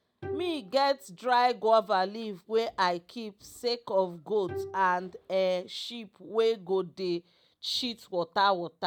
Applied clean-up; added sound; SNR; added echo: none; Bowed string instrument; 16 dB; none.